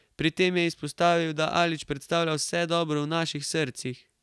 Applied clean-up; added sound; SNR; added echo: none; none; none; none.